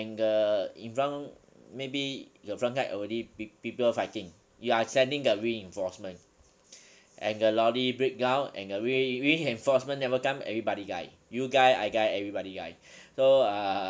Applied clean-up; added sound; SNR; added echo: none; none; none; none.